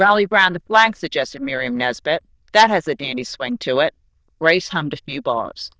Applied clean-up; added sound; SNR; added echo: neural diffusion model UNIVERSE++.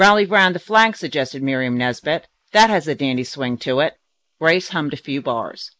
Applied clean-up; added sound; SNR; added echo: neural mask model Resemble Enhance denoiser.